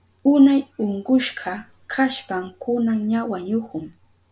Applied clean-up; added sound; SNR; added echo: none; none; none; none.